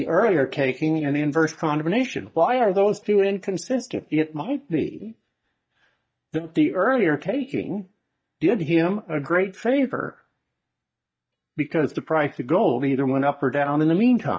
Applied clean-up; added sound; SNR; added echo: neural mask model DeepFilterNet 3.